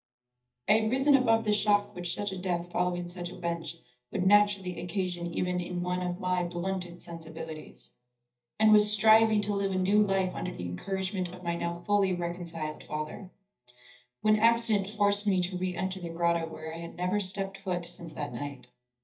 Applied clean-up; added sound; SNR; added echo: neural mask model DeepFilterNet 3.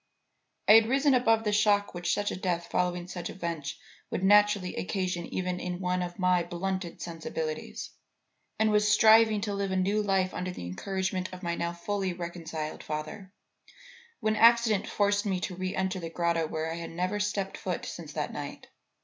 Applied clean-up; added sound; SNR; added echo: none; none; none; none.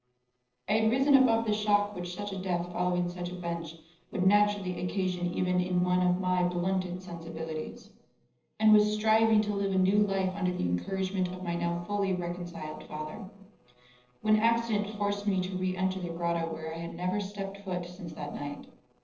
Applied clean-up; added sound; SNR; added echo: neural separator model SepFormer DNS4.